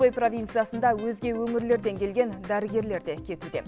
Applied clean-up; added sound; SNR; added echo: none; none; none; none.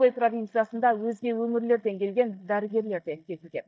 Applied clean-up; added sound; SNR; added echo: neural mask model DeepFilterNet 3.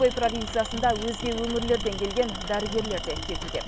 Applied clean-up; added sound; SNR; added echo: none; Tools; 7 dB; none.